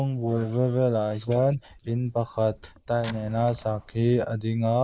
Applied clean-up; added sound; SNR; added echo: neural mask model Resemble Enhance denoiser.